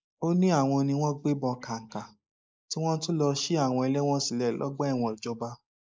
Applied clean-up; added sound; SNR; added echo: neural mask model Resemble Enhance denoiser.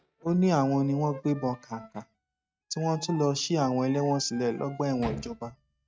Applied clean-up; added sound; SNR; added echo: neural mask model RNNoise.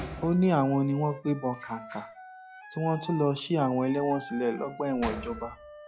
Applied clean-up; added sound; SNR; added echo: classical method log-MMSE.